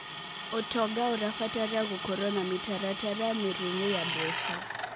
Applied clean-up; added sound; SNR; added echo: none; Drill; 2 dB; none.